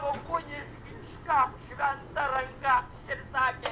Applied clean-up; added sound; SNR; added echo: none; Mechanisms; 14 dB; none.